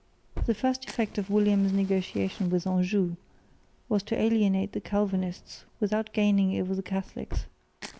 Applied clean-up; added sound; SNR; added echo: none; Fire; 13 dB; none.